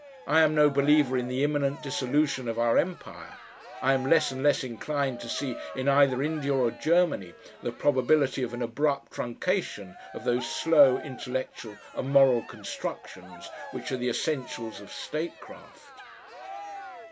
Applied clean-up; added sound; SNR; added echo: none; Cheering; 16 dB; none.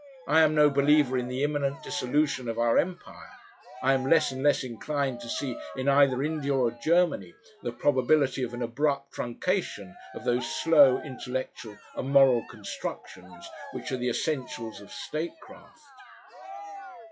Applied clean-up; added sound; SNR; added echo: classical method log-MMSE.